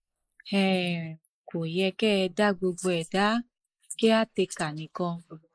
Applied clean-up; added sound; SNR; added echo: neural mask model Resemble Enhance denoiser.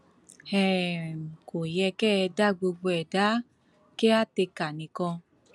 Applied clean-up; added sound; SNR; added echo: none; none; none; none.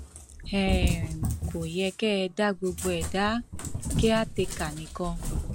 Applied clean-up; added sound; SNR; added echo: none; Cat; 2 dB; none.